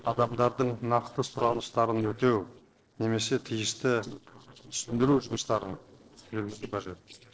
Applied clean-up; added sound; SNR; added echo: neural separator model SepFormer DNS4.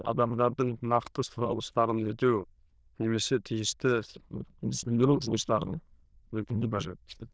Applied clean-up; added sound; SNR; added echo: neural diffusion model UNIVERSE++.